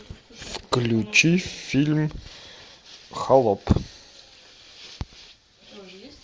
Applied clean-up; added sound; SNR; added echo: none; none; none; none.